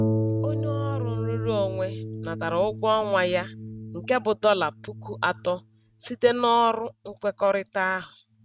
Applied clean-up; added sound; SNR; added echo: neural mask model RNNoise.